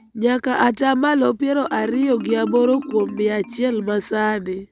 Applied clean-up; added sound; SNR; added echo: none; Marimba, xylophone; 14 dB; none.